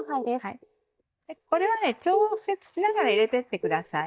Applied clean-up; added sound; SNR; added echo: neural mask model DeepFilterNet 3.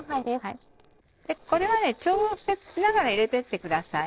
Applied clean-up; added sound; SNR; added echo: neural separator model SepFormer DNS4.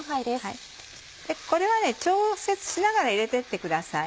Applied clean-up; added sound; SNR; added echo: none; none; none; none.